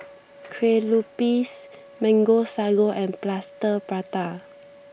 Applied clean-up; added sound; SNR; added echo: none; none; none; none.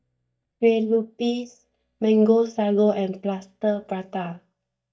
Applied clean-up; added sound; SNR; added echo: neural mask model DeepFilterNet 3.